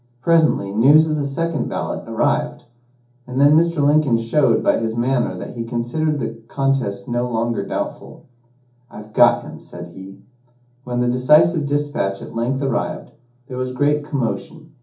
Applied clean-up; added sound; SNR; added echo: none; none; none; reverberation time 0.4 s.